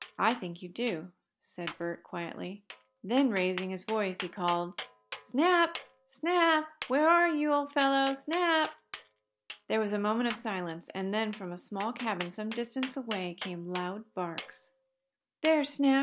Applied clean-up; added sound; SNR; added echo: none; Tap; 12 dB; none.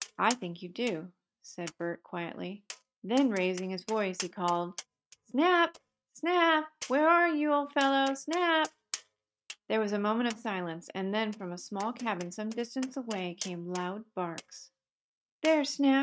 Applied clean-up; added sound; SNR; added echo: neural mask model RNNoise.